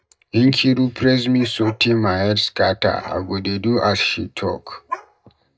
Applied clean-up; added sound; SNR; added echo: neural mask model DeepFilterNet 3.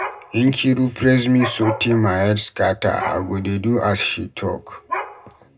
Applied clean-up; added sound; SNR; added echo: none; Dog; 13 dB; reverberation time 0.2 s.